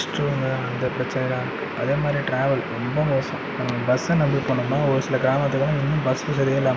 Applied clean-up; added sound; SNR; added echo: none; none; none; none.